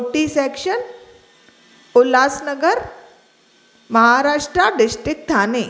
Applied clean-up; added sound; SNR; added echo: none; none; none; none.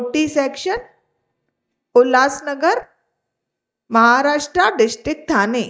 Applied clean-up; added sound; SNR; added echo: neural mask model DeepFilterNet 3.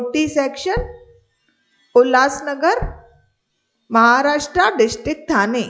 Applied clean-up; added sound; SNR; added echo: classical method log-MMSE.